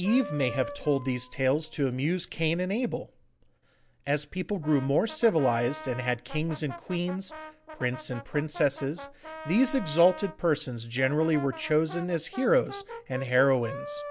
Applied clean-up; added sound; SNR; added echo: none; Brass instrument; 15 dB; none.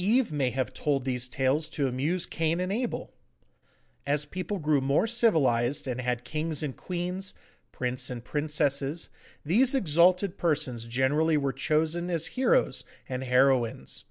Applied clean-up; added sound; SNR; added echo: none; none; none; none.